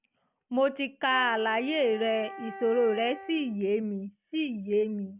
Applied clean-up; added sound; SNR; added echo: none; Wind instrument, woodwind instrument; 15 dB; none.